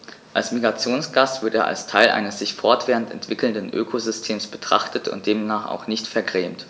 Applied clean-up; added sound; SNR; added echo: none; none; none; none.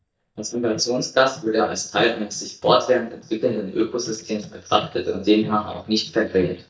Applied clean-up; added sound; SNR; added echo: neural mask model DeepFilterNet 3.